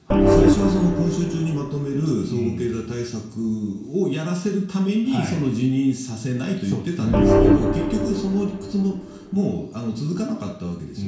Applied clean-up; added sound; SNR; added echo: none; Organ; -3 dB; reverberation time 0.6 s.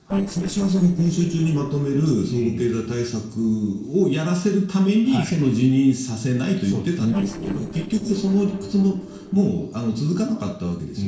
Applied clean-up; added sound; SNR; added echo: neural separator model SepFormer DNS4.